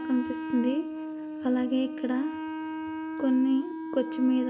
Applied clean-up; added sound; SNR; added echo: none; Wind instrument, woodwind instrument; 6 dB; none.